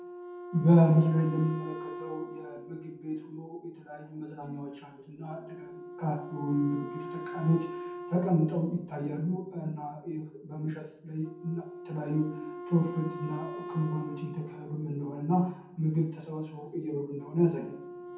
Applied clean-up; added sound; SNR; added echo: none; Wind instrument, woodwind instrument; 12 dB; reverberation time 0.6 s.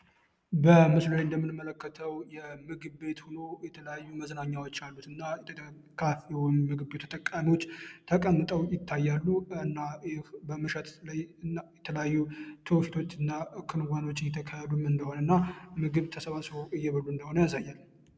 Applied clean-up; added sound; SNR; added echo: none; none; none; none.